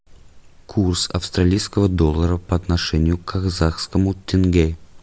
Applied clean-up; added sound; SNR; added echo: none; none; none; none.